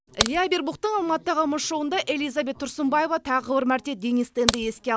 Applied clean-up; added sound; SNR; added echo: none; Crack; 3 dB; none.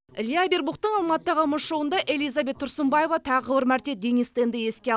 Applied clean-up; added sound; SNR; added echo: none; none; none; none.